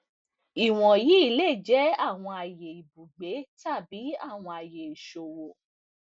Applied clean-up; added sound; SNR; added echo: none; none; none; none.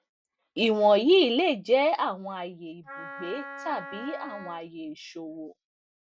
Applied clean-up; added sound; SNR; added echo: none; Wind instrument, woodwind instrument; 14 dB; none.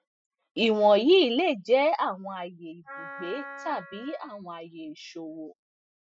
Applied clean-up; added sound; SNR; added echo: classical method spectral subtraction.